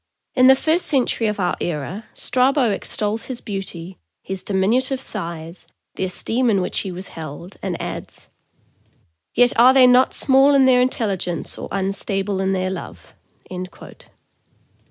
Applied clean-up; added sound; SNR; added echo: none; none; none; none.